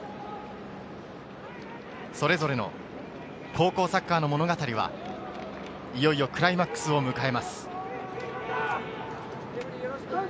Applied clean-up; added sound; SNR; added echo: none; none; none; none.